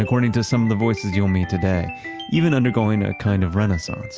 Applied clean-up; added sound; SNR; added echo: none; none; none; none.